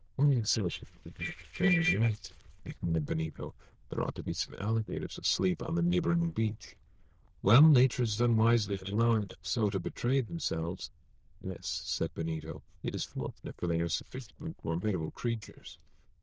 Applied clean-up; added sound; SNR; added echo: neural diffusion model UNIVERSE++.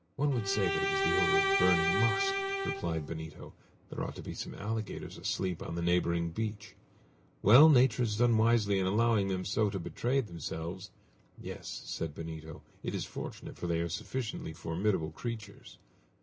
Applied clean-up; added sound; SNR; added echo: none; Bowed string instrument; 0 dB; none.